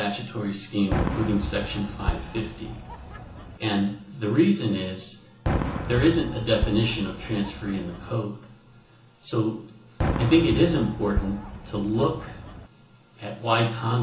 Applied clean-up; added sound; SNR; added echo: none; Fireworks; 7 dB; reverberation time 0.8 s.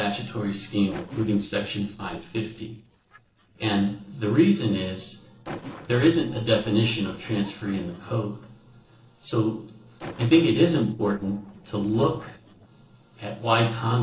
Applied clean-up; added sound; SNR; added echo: neural separator model SepFormer DNS4.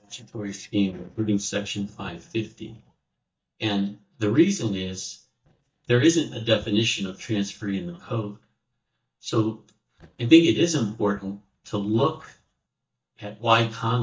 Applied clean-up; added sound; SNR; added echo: neural mask model DeepFilterNet 3.